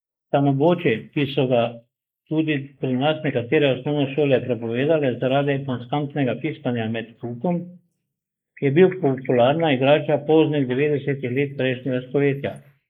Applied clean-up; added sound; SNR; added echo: neural mask model Resemble Enhance denoiser.